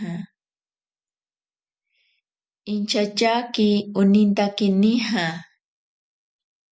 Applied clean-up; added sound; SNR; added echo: none; none; none; none.